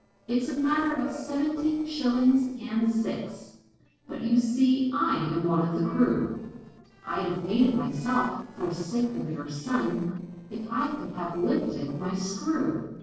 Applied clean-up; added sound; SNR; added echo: neural separator model SepFormer DNS4.